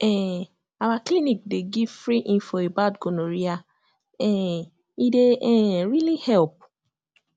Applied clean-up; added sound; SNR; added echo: none; none; none; none.